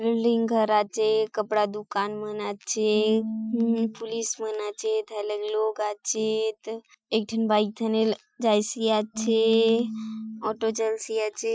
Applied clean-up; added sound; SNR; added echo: classical method Wiener filter.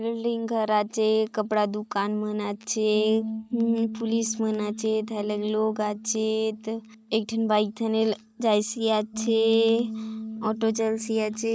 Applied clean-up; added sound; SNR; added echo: neural mask model DeepFilterNet 3.